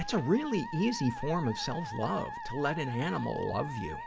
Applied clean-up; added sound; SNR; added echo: none; Musical instrument; 9 dB; none.